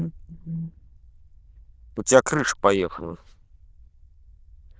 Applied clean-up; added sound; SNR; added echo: neural diffusion model UNIVERSE++.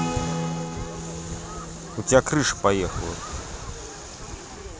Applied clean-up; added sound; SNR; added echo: none; Acoustic guitar / Strum; 8 dB; none.